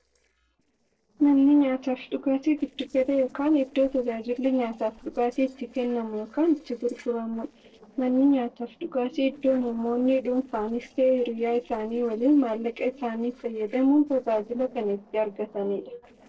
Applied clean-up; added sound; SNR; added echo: neural separator model SepFormer DNS4.